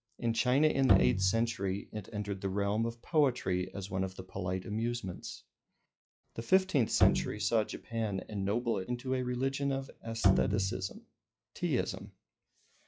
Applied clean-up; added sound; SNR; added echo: classical method log-MMSE.